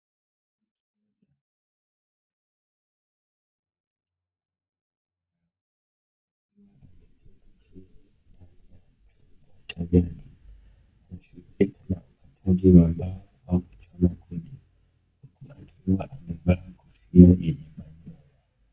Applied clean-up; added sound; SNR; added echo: neural mask model DeepFilterNet 3.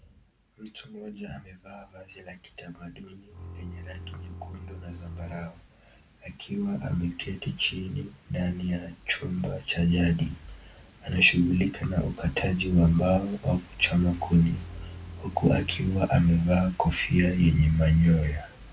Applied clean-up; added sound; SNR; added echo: none; Bowed string instrument; 15 dB; none.